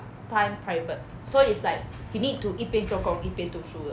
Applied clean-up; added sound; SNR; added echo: none; none; none; none.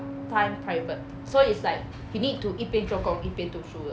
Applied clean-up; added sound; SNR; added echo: none; Bass guitar; 15 dB; none.